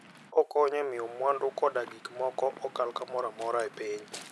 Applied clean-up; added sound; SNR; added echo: none; Waves, surf / Wind; 20 dB; none.